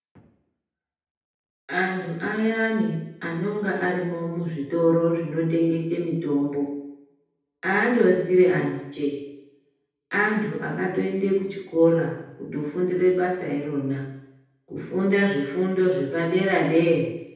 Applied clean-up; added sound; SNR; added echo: none; none; none; reverberation time 0.8 s.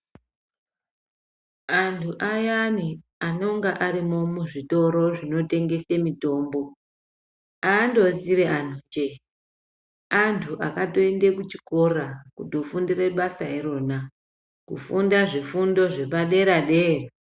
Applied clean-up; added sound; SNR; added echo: none; none; none; none.